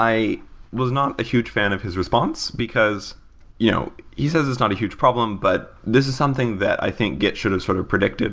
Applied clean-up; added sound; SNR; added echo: none; none; none; none.